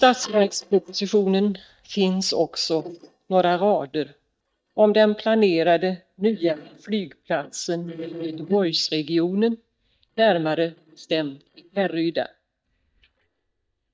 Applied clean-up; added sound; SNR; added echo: neural mask model DeepFilterNet 3.